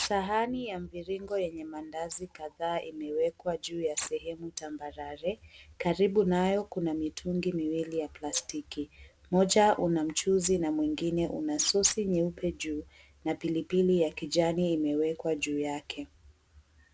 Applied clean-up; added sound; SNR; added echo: none; none; none; none.